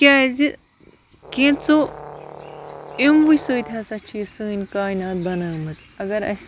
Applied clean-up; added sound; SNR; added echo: none; Brass instrument; 17 dB; none.